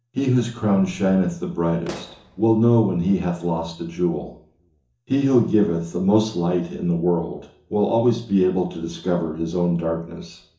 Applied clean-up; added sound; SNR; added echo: none; Explosion; 20 dB; reverberation time 0.7 s.